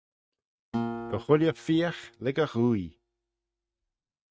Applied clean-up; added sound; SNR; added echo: neural mask model RNNoise.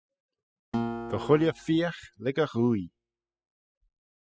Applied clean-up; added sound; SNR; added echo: classical method spectral subtraction.